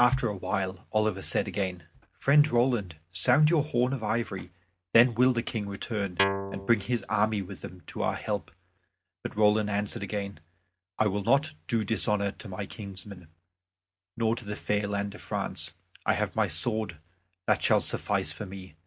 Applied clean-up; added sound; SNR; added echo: none; Guitar; 3 dB; none.